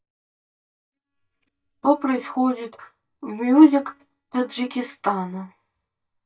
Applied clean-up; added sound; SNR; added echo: neural mask model DeepFilterNet 3.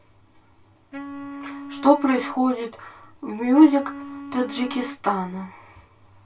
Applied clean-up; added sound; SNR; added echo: none; Wind instrument, woodwind instrument; 14 dB; reverberation time 0.2 s.